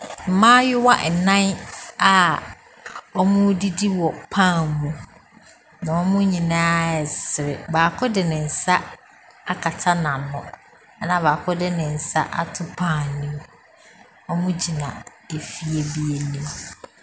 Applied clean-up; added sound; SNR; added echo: none; none; none; none.